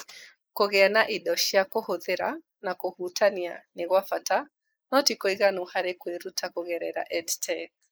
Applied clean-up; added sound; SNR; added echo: neural mask model Resemble Enhance denoiser.